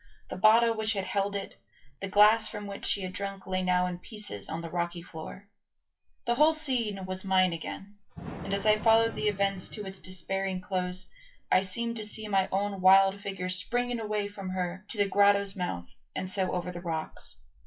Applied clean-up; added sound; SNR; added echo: classical method WPE with log-MMSE.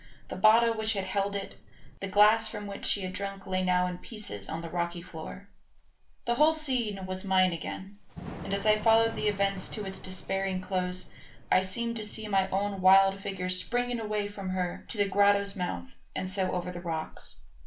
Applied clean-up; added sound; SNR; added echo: none; Thunder / Rain; 15 dB; reverberation time 0.3 s.